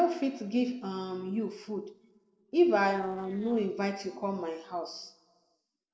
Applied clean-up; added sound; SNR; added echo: neural separator model SepFormer DNS4.